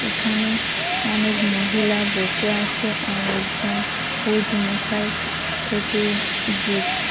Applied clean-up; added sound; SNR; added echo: none; Fire; -3 dB; none.